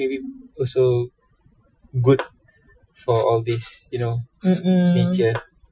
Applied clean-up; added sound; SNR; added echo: classical method Wiener filter.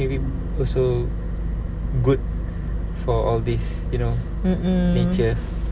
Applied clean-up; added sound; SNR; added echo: none; none; none; none.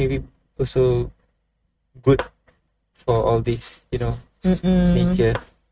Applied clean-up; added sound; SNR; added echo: neural mask model RNNoise.